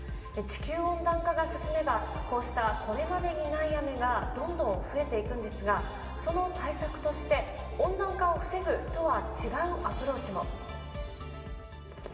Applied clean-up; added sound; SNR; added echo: none; none; none; reverberation time 2.5 s.